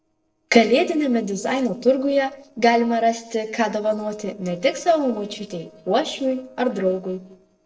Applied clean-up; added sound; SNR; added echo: neural separator model SepFormer DNS4.